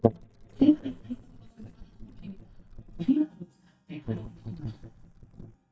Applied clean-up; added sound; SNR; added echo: neural mask model DeepFilterNet 3.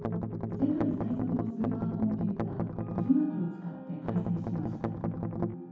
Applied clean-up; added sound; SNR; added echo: none; Strum; 2 dB; reverberation time 0.8 s.